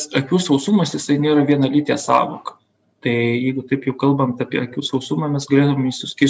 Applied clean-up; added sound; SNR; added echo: none; none; none; none.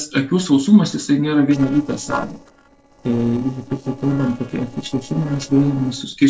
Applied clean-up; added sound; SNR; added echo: neural separator model SepFormer DNS4.